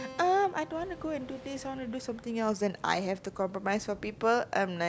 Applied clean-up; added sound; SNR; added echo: none; Keyboard (musical) + Thunder; 19 dB; none.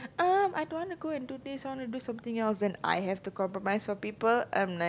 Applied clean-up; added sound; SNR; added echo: none; none; none; none.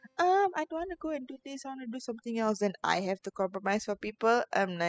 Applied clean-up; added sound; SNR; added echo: classical method spectral subtraction.